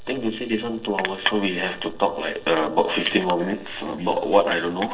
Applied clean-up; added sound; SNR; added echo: neural separator model SepFormer DNS4.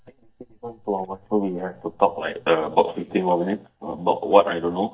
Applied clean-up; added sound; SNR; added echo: neural mask model DeepFilterNet 3.